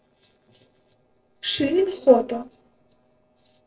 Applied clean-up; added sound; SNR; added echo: neural separator model SepFormer DNS4.